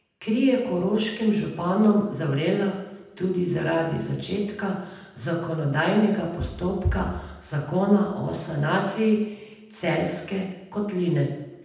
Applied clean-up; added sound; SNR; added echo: none; none; none; reverberation time 0.9 s.